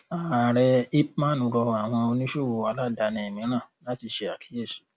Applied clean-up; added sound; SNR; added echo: none; none; none; none.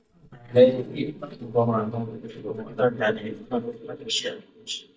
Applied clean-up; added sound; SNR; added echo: neural mask model DeepFilterNet 3.